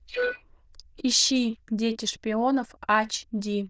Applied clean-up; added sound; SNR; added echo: neural diffusion model UNIVERSE++.